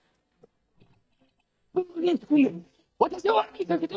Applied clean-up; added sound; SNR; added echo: neural mask model DeepFilterNet 3.